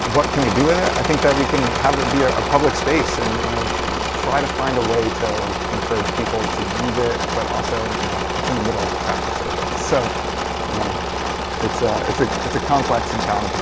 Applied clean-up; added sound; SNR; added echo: none; Engine / Mechanisms; 0 dB; none.